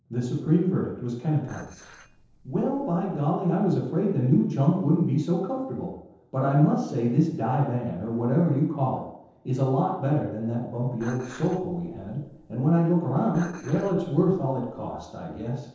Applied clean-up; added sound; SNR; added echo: neural separator model SepFormer DNS4.